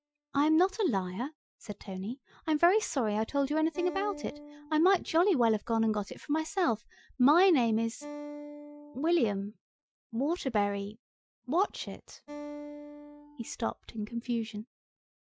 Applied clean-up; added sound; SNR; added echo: classical method Wiener filter.